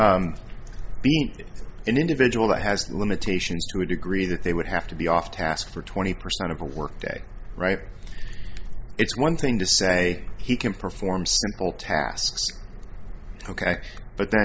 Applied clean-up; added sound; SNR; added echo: none; none; none; none.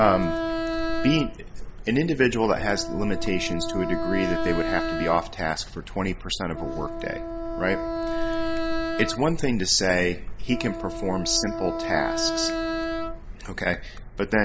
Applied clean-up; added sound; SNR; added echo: none; Wind instrument, woodwind instrument; 5 dB; none.